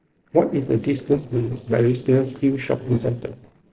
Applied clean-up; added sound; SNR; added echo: neural separator model SepFormer DNS4.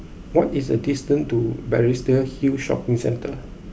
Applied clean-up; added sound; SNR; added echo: none; none; none; none.